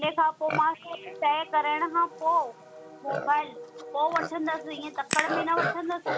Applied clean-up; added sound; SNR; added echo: none; Crack / Crackle + Livestock, farm animals, working animals; 7 dB; none.